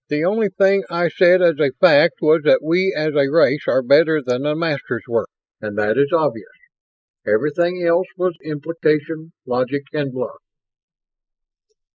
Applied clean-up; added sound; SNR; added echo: neural mask model Resemble Enhance denoiser.